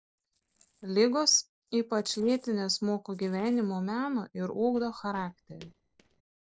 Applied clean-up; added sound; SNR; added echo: neural separator model SepFormer DNS4.